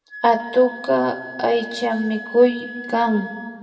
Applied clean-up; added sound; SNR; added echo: none; Wind instrument, woodwind instrument; 16 dB; reverberation time 1.4 s.